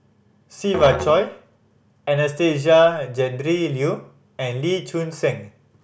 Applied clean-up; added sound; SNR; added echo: none; Musical instrument; 12 dB; none.